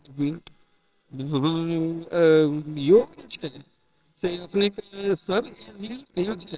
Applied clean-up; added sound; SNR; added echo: neural separator model SepFormer WHAMR!.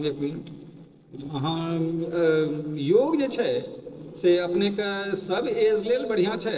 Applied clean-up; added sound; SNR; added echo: neural separator model SepFormer DNS4.